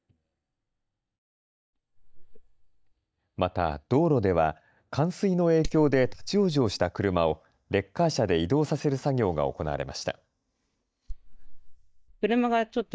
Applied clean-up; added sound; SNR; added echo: neural mask model DeepFilterNet 3.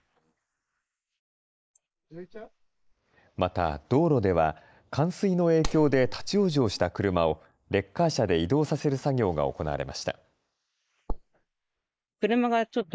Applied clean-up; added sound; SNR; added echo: neural mask model Resemble Enhance denoiser.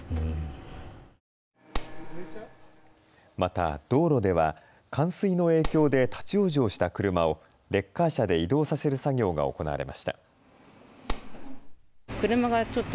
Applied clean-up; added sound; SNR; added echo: none; Clapping; 6 dB; none.